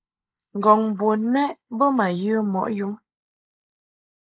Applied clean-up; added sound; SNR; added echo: neural mask model Resemble Enhance denoiser.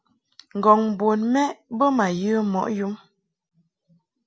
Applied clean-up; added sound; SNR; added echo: none; none; none; none.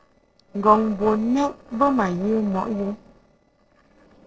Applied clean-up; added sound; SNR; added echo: neural separator model SepFormer DNS4.